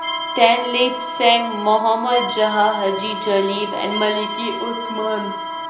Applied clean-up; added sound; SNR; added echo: none; Wind instrument, woodwind instrument + Accordion; 6 dB; none.